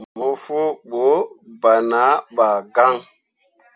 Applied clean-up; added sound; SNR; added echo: none; none; none; none.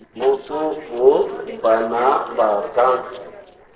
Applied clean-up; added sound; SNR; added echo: neural separator model SepFormer DNS4.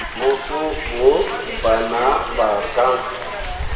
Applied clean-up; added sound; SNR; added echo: none; Hiss; 6 dB; reverberation time 1.5 s.